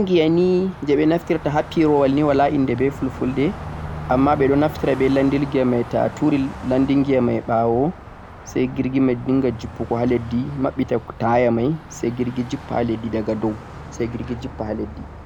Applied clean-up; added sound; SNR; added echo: none; Car passing by; 14 dB; none.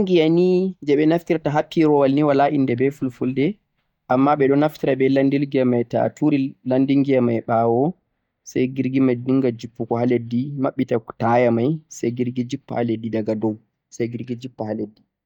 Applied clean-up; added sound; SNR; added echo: neural mask model DeepFilterNet 3.